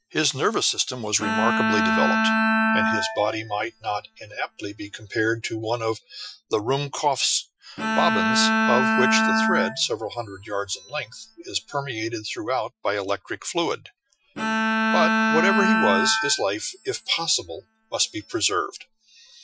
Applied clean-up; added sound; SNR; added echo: classical method Wiener filter.